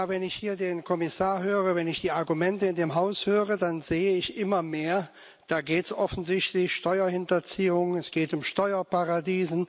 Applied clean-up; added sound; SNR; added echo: none; none; none; none.